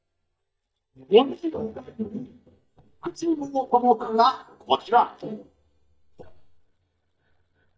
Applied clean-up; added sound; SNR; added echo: neural mask model DeepFilterNet 3.